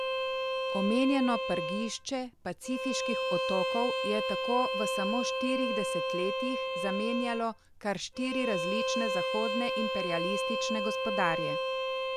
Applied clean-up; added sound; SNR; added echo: none; Bowed string instrument; -1 dB; none.